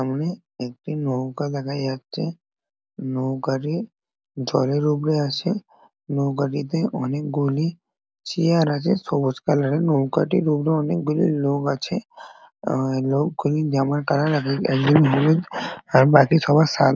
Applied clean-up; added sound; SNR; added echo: none; none; none; none.